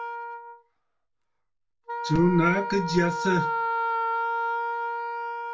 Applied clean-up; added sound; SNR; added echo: none; Wind instrument, woodwind instrument; 1 dB; reverberation time 0.2 s.